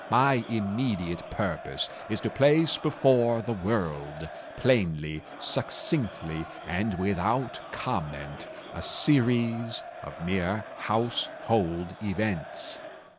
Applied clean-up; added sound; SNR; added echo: none; Crowd; 14 dB; none.